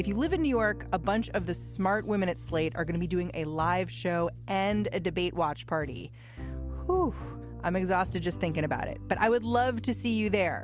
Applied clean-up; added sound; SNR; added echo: none; none; none; none.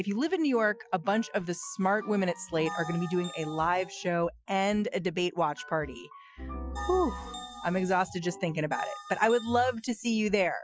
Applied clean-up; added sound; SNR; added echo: classical method Wiener filter.